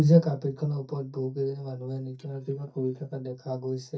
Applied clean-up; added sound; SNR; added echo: neural mask model DeepFilterNet 3.